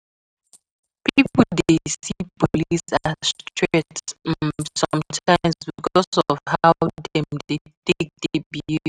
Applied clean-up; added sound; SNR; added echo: neural mask model RNNoise.